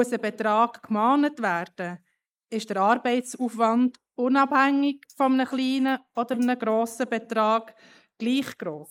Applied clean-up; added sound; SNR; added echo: neural mask model Resemble Enhance denoiser.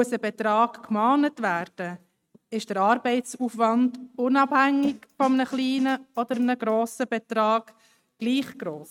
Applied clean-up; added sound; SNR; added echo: neural mask model RNNoise.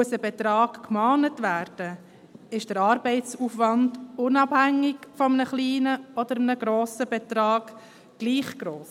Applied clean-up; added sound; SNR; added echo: none; none; none; none.